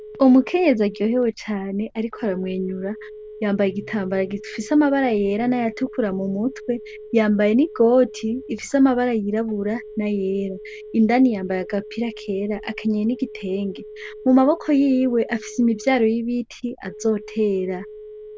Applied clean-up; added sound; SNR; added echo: none; Telephone; 17 dB; none.